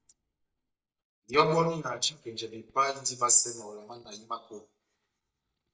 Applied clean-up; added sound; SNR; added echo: neural mask model DeepFilterNet 3.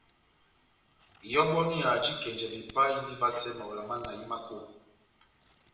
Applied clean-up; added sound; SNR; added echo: none; Scissors; 19 dB; reverberation time 1.0 s.